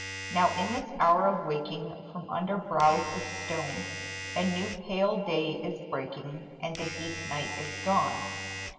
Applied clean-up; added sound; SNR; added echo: none; Domestic sounds, home sounds; 10 dB; reverberation time 2.3 s.